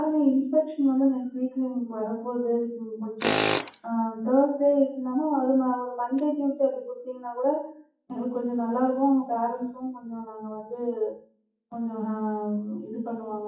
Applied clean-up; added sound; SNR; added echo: classical method WPE with log-MMSE.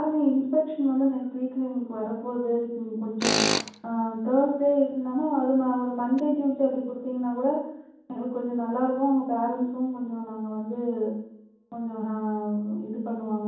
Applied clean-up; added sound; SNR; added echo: none; Tools; 5 dB; reverberation time 1.2 s.